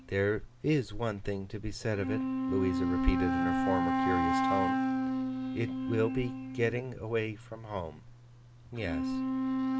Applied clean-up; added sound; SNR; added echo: none; Wind instrument, woodwind instrument; -1 dB; none.